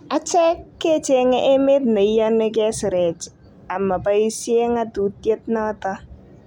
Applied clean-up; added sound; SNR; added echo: none; none; none; none.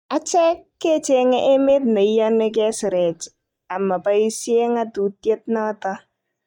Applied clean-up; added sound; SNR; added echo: neural mask model DeepFilterNet 3.